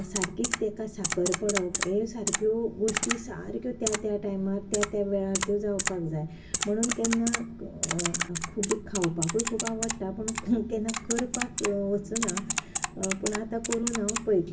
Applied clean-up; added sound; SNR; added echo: none; Typing; 3 dB; reverberation time 0.1 s.